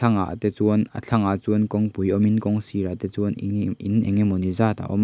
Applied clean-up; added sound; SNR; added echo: none; none; none; none.